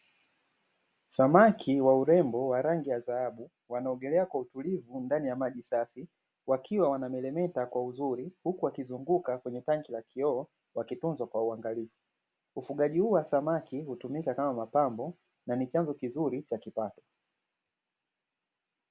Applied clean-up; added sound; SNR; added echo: none; none; none; none.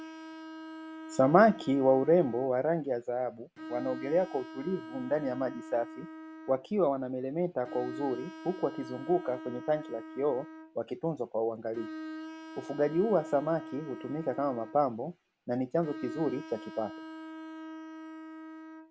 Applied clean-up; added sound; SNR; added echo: none; Bowed string instrument; 13 dB; none.